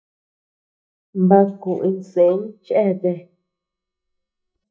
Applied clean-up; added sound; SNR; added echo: neural mask model DeepFilterNet 3.